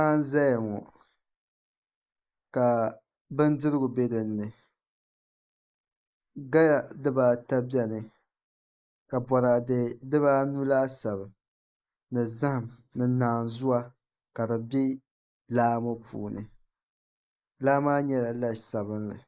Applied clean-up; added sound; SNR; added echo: neural mask model Resemble Enhance denoiser.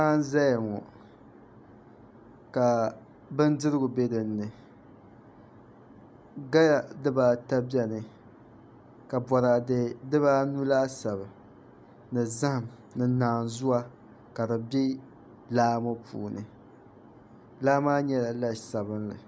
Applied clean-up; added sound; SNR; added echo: none; none; none; none.